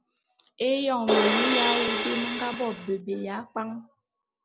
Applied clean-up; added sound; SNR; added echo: none; Crash cymbal; -3 dB; none.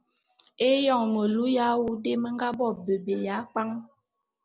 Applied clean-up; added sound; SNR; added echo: none; none; none; none.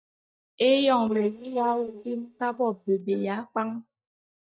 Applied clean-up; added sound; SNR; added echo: neural mask model DeepFilterNet 3.